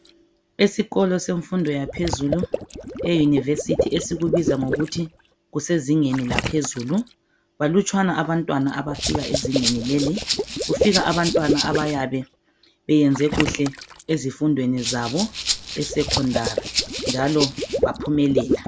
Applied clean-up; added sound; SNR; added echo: none; Rattle (instrument) + Water / Liquid; 5 dB; none.